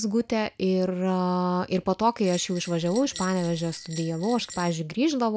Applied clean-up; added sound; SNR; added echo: none; Bell; 17 dB; none.